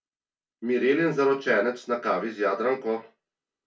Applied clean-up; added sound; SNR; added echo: none; none; none; reverberation time 0.2 s.